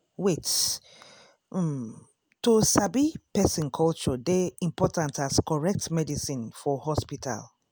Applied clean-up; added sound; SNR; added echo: none; none; none; none.